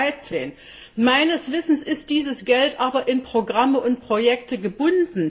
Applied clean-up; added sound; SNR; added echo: none; none; none; reverberation time 0.4 s.